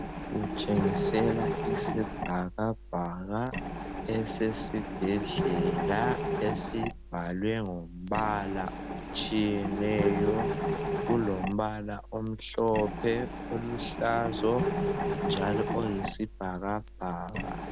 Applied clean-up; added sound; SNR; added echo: none; Mechanisms; 2 dB; none.